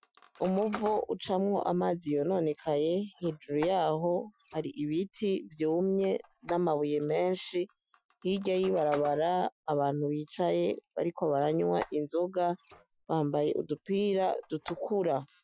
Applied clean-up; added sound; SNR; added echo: classical method Wiener filter.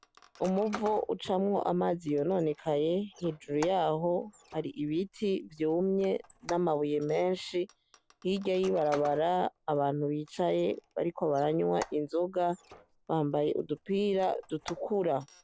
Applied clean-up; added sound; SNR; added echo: none; Squeak; 20 dB; none.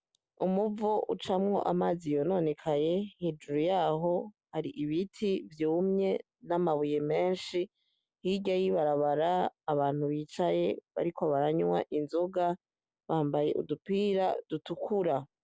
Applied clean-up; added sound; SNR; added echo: none; none; none; none.